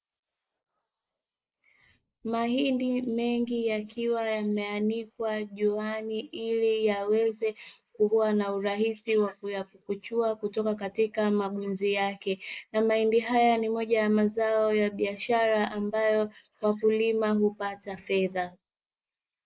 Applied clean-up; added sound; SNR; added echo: neural mask model Resemble Enhance denoiser.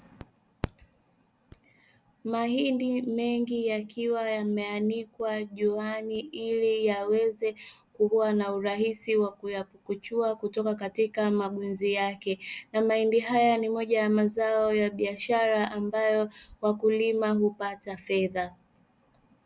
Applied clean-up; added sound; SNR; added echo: none; none; none; none.